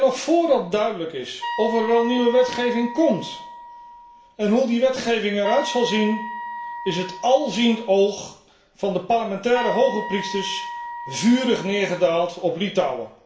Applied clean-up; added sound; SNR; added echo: none; Wind instrument, woodwind instrument; 11 dB; reverberation time 0.5 s.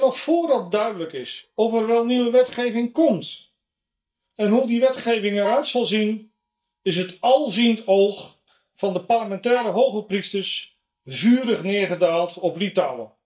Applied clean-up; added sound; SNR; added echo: neural mask model DeepFilterNet 3.